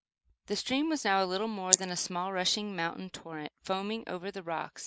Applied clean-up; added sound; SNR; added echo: neural mask model Resemble Enhance denoiser.